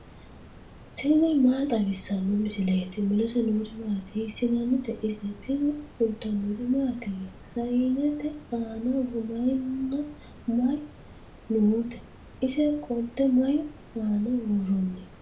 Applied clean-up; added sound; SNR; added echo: none; Water; 20 dB; reverberation time 0.3 s.